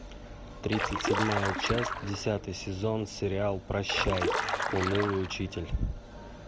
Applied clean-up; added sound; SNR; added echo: none; Stream; 0 dB; none.